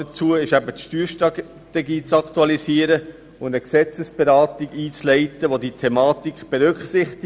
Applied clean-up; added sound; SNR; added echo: none; none; none; none.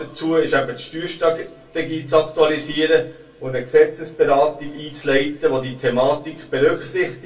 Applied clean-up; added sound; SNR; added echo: none; none; none; reverberation time 0.2 s.